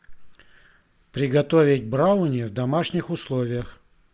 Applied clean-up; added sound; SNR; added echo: none; none; none; none.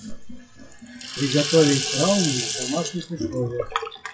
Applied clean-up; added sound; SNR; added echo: classical method WPE with log-MMSE.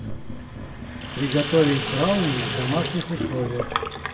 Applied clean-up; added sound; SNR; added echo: none; Sink (filling or washing); 2 dB; reverberation time 0.6 s.